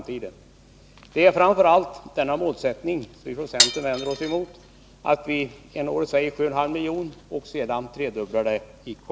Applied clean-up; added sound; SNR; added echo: none; Glass; 1 dB; none.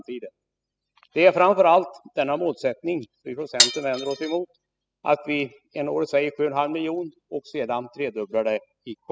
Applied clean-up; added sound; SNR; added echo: classical method spectral subtraction.